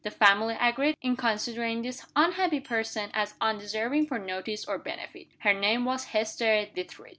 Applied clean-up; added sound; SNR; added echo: none; none; none; none.